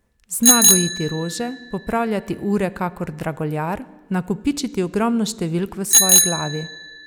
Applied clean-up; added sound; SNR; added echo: none; Bicycle bell; -1 dB; none.